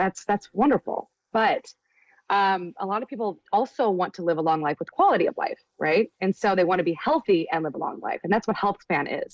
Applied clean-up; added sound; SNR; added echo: neural mask model Resemble Enhance denoiser.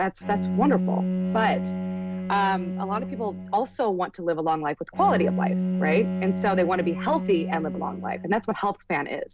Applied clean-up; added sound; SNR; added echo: none; Bowed string instrument; 3 dB; none.